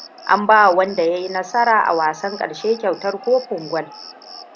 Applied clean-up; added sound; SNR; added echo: none; Cricket; 19 dB; none.